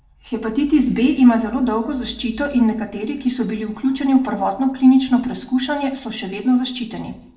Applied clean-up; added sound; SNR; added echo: none; none; none; reverberation time 0.7 s.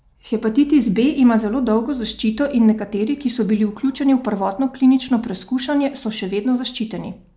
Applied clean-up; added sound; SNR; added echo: none; none; none; none.